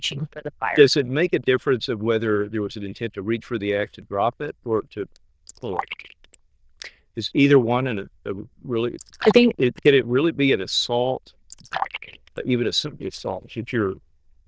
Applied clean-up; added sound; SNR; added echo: neural diffusion model UNIVERSE++.